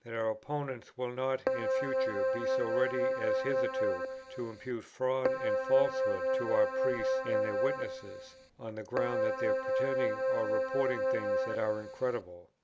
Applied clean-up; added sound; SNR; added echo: none; Keyboard (musical); -4 dB; none.